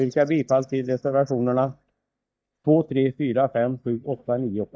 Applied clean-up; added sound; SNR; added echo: neural mask model DeepFilterNet 3.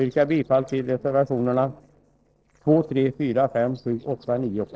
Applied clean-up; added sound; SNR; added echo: neural separator model SepFormer DNS4.